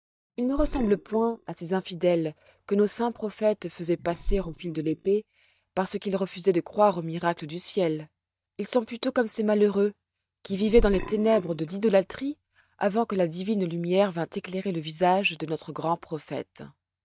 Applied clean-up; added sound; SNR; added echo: neural mask model DeepFilterNet 3.